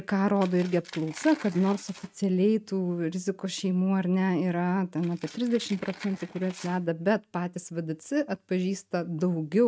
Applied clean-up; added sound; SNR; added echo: neural mask model RNNoise.